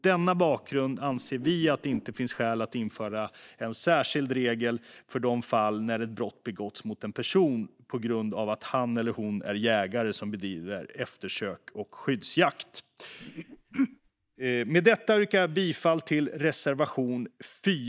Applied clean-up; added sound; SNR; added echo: neural mask model DeepFilterNet 3.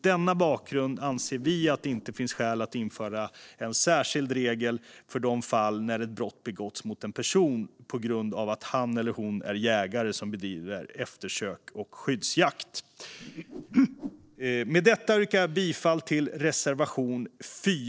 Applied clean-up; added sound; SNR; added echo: neural separator model SepFormer DNS4.